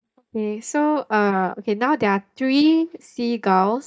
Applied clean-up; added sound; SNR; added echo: neural mask model DeepFilterNet 3.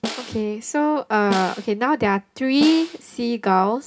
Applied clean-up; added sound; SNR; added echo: none; Snare drum; 14 dB; reverberation time 0.3 s.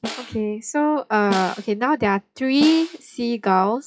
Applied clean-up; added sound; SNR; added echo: classical method WPE with log-MMSE.